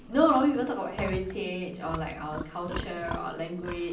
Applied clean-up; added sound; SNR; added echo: none; Livestock, farm animals, working animals; 11 dB; reverberation time 0.6 s.